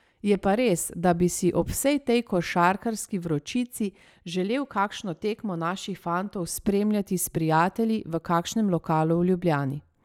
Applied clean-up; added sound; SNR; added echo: none; none; none; none.